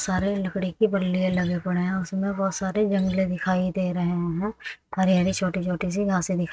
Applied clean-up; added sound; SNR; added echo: neural mask model RNNoise.